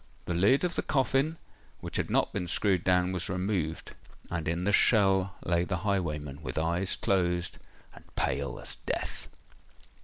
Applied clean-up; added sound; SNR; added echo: none; none; none; none.